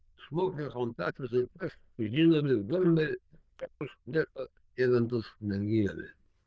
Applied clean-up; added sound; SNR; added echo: neural diffusion model UNIVERSE++.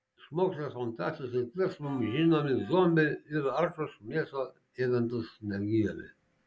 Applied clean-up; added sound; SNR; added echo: none; Bell; 19 dB; none.